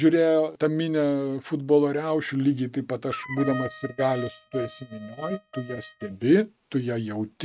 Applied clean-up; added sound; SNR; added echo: neural mask model RNNoise.